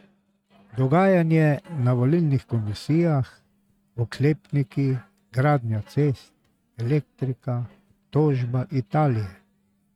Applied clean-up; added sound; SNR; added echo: neural mask model RNNoise.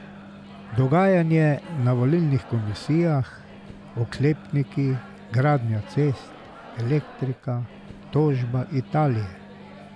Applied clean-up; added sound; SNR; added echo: none; Microwave oven; 18 dB; none.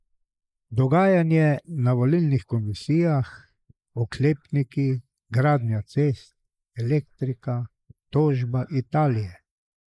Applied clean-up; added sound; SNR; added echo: neural mask model Resemble Enhance denoiser.